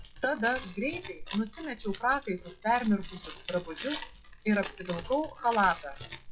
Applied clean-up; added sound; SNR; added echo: classical method WPE with log-MMSE.